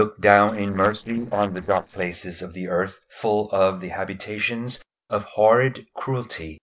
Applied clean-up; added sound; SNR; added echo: neural separator model SepFormer DNS4.